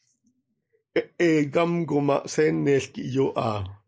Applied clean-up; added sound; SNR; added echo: neural mask model Resemble Enhance denoiser.